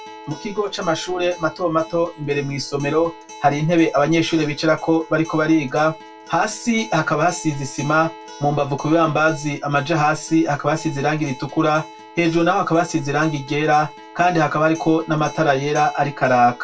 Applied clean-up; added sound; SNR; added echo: none; Acoustic guitar; 19 dB; reverberation time 0.2 s.